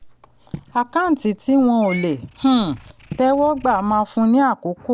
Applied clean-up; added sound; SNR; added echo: none; Raindrop / Drip + Meow / Purr; 20 dB; none.